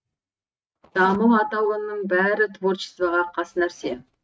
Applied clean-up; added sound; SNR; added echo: neural mask model RNNoise.